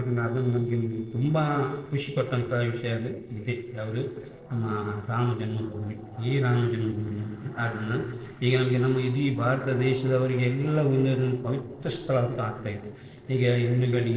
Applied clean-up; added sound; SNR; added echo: neural separator model SepFormer DNS4.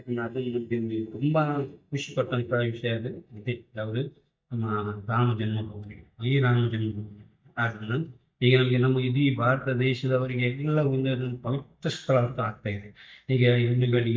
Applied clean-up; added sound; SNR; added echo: neural mask model DeepFilterNet 3.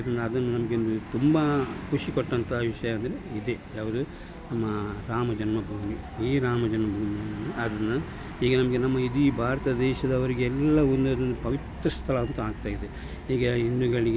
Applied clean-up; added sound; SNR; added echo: none; none; none; none.